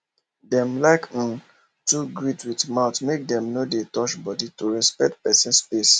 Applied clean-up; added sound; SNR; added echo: none; none; none; none.